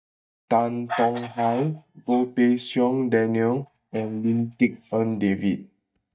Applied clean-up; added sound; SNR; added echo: neural mask model DeepFilterNet 3.